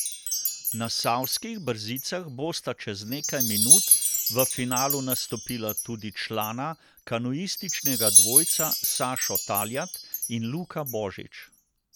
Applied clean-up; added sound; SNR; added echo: none; Wind chime; -4 dB; none.